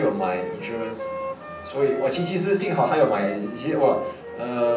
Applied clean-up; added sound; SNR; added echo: none; Wind instrument, woodwind instrument; 11 dB; reverberation time 0.6 s.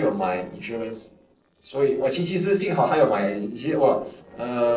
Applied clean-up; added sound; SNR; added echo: neural separator model SepFormer DNS4.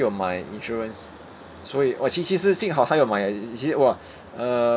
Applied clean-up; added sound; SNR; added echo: none; none; none; none.